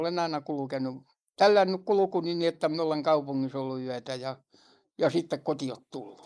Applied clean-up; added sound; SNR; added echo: neural mask model Resemble Enhance denoiser.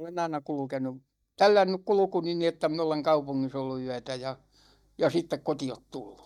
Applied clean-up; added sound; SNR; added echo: neural mask model DeepFilterNet 3.